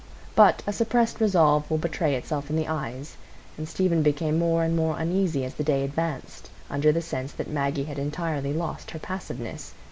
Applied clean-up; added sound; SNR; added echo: none; none; none; none.